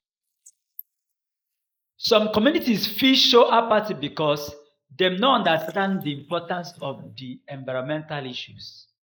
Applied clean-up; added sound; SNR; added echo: neural mask model Resemble Enhance denoiser.